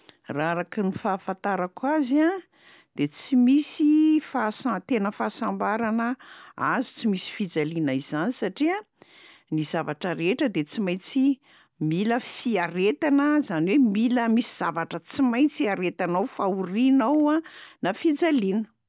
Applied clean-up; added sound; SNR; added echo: none; none; none; none.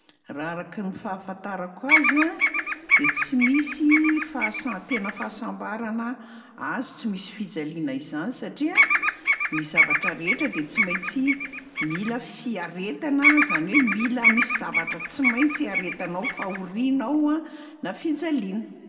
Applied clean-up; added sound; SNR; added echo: none; Bird vocalization, bird call, bird song; -3 dB; reverberation time 1.5 s.